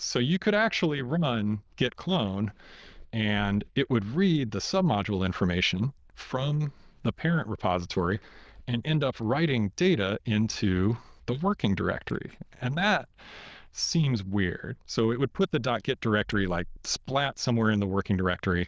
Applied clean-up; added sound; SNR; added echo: neural diffusion model UNIVERSE++.